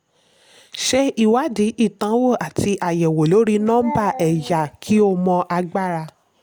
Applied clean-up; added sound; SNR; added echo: none; none; none; none.